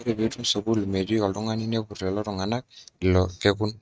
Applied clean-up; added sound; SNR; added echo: neural mask model RNNoise.